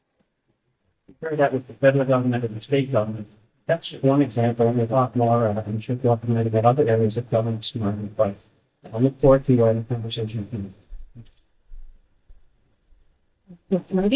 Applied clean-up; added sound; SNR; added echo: neural mask model DeepFilterNet 3.